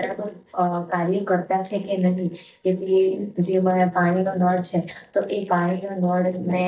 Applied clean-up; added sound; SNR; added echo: neural mask model DeepFilterNet 3.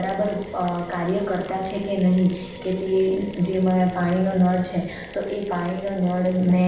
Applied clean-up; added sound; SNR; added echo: none; Mechanisms; 17 dB; reverberation time 0.9 s.